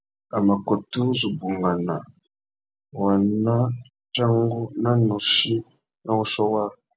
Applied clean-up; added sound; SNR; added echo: none; none; none; none.